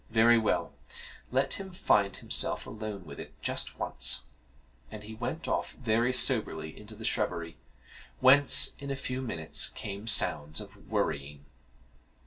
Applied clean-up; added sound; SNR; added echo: none; none; none; reverberation time 0.2 s.